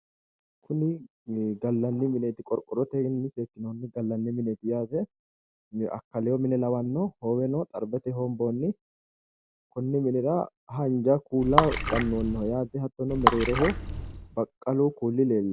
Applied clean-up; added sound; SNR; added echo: none; Water / Splash, splatter; 1 dB; none.